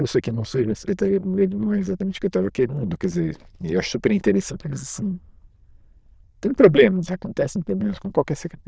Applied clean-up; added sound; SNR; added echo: neural diffusion model UNIVERSE++.